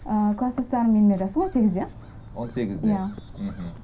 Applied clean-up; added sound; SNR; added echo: none; Bird; 17 dB; reverberation time 0.3 s.